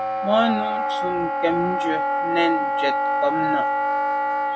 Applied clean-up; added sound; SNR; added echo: none; Wind instrument, woodwind instrument; -3 dB; none.